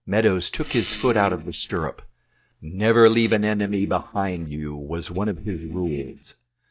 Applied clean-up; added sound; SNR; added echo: neural mask model DeepFilterNet 3.